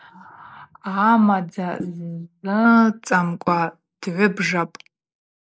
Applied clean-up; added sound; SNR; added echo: neural mask model Resemble Enhance denoiser.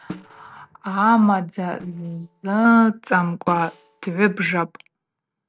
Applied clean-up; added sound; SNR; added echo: neural separator model SepFormer DNS4.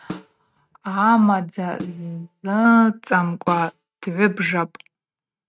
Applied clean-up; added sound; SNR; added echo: neural mask model RNNoise.